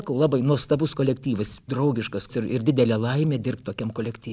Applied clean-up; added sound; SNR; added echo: none; none; none; none.